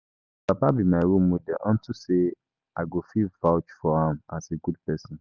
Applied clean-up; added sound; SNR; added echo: none; none; none; none.